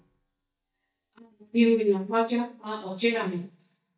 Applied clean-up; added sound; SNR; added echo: neural mask model DeepFilterNet 3.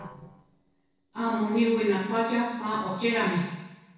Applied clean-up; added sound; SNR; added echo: neural separator model SepFormer DNS4.